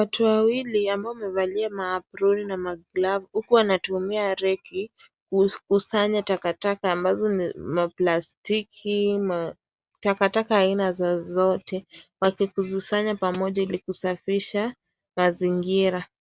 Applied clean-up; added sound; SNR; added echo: none; none; none; none.